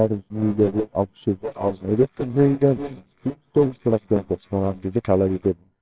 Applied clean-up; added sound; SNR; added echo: neural separator model SepFormer WHAMR!.